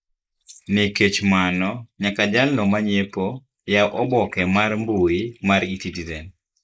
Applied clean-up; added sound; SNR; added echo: neural mask model Resemble Enhance denoiser.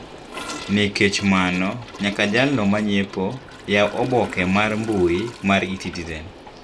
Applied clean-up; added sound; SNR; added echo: none; Train + Toilet flush / Gurgling; 15 dB; none.